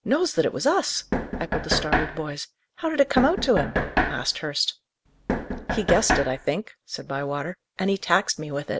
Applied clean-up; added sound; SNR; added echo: none; Knock; 1 dB; none.